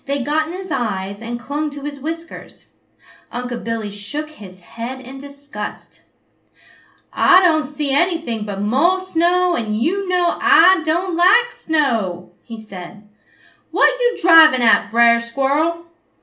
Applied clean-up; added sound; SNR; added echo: none; none; none; reverberation time 0.3 s.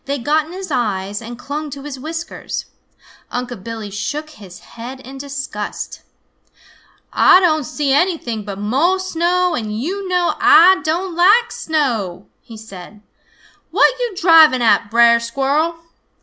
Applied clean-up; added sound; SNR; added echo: none; none; none; none.